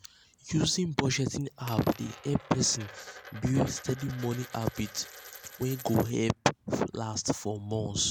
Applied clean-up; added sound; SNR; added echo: none; Coin (dropping); 19 dB; none.